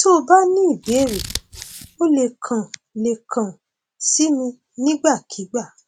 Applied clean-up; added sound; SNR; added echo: none; Scissors; 12 dB; none.